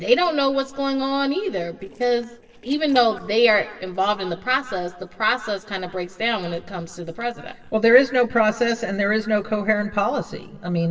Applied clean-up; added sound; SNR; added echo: neural separator model SepFormer DNS4.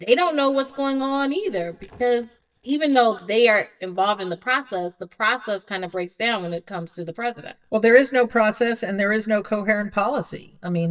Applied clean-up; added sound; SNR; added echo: neural mask model DeepFilterNet 3.